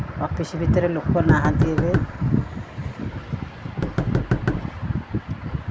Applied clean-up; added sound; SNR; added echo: none; Knock; 4 dB; none.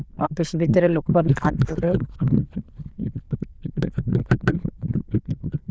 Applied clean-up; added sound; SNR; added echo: neural diffusion model UNIVERSE++.